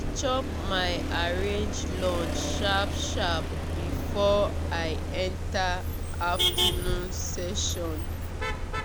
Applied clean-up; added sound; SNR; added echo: none; Motor vehicle (road) + Truck; -2 dB; none.